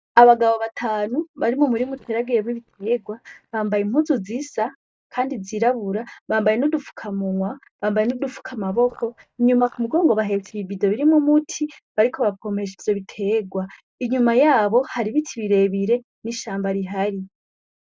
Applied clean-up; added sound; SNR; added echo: neural mask model DeepFilterNet 3.